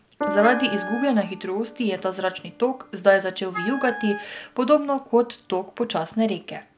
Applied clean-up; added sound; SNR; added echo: none; Piano + Wind instrument, woodwind instrument; 11 dB; none.